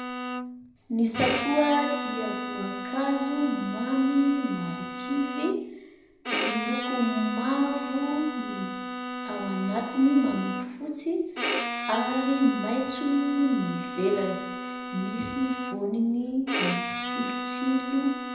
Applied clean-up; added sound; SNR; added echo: none; Bowed string instrument; 5 dB; reverberation time 0.8 s.